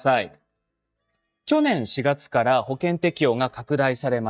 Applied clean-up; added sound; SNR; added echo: neural mask model DeepFilterNet 3.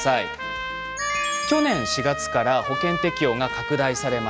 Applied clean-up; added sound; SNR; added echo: none; Trumpet; 5 dB; none.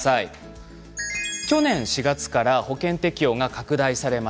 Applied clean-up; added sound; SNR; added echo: none; none; none; none.